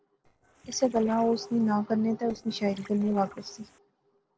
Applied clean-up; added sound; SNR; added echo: neural separator model SepFormer DNS4.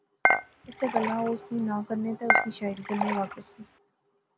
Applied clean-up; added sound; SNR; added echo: none; Dishes, pots, and pans / Chink, clink; -3 dB; none.